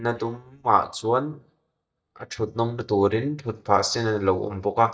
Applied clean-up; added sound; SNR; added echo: neural mask model DeepFilterNet 3.